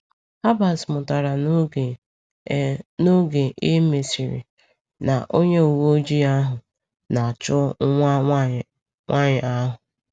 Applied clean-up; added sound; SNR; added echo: none; none; none; none.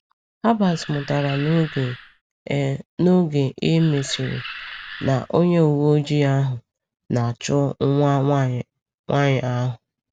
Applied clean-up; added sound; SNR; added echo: none; Animal; 15 dB; none.